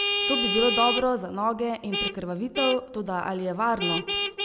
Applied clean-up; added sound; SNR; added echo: none; Vehicle horn, car horn, honking; 2 dB; none.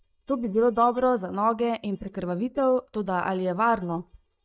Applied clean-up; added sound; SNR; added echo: neural mask model DeepFilterNet 3.